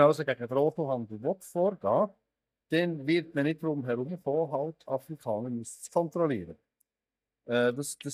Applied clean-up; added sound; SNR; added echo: neural mask model DeepFilterNet 3.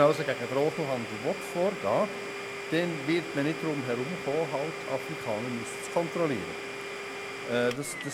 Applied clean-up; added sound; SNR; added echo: none; Domestic sounds, home sounds; 7 dB; none.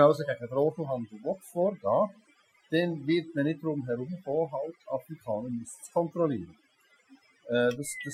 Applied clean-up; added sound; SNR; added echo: classical method Wiener filter.